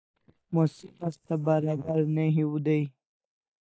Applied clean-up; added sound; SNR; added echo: neural mask model DeepFilterNet 3.